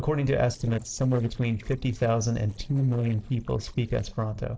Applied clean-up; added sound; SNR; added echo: neural separator model SepFormer DNS4.